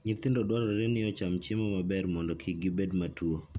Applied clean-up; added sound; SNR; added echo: none; none; none; none.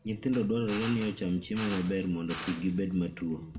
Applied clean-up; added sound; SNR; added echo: none; Drill; 14 dB; reverberation time 0.6 s.